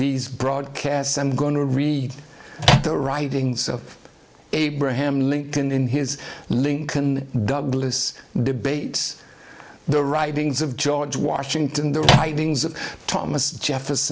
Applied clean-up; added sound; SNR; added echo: none; Microwave oven; -4 dB; none.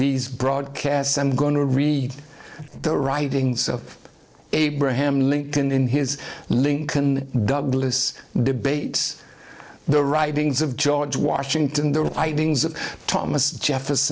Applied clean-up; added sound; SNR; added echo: neural separator model SepFormer DNS4.